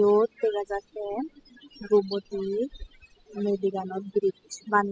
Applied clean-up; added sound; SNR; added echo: classical method spectral subtraction.